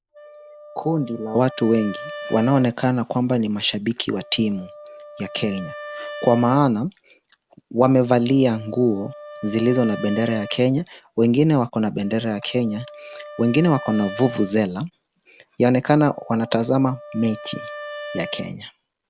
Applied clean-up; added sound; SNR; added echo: none; Wind instrument, woodwind instrument; 16 dB; none.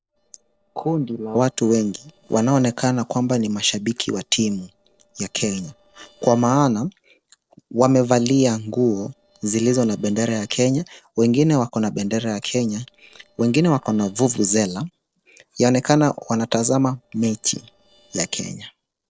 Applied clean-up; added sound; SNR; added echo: neural separator model SepFormer DNS4.